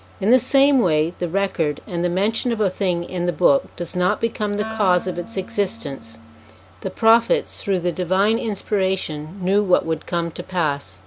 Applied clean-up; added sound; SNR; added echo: none; Wind instrument, woodwind instrument; 16 dB; none.